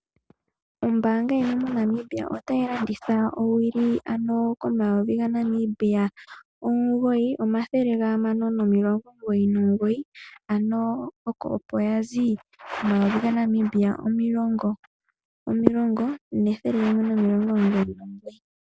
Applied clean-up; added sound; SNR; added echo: none; none; none; none.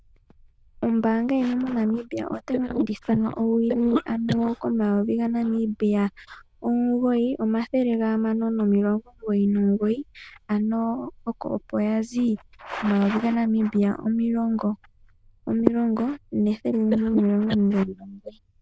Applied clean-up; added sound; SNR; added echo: neural diffusion model UNIVERSE++.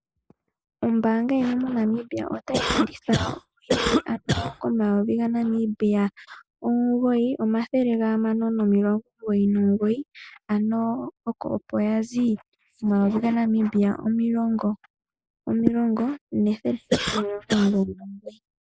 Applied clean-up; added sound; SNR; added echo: neural mask model Resemble Enhance denoiser.